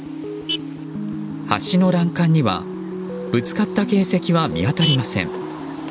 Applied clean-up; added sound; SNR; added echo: none; Vehicle horn, car horn, honking; 14 dB; none.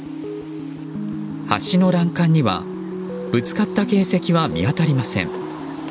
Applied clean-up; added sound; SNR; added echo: none; none; none; none.